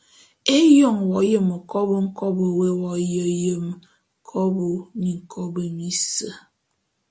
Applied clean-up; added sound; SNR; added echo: none; none; none; none.